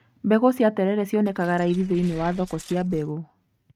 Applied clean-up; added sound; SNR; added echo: neural mask model RNNoise.